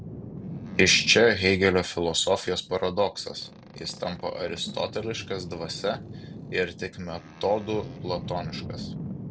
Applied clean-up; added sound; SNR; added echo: none; Boat, Water vehicle; 12 dB; none.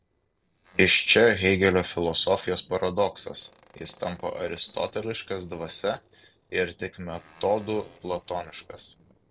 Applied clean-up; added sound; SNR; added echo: neural separator model SepFormer DNS4.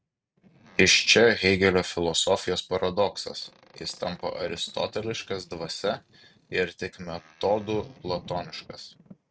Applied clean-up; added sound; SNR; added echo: neural mask model RNNoise.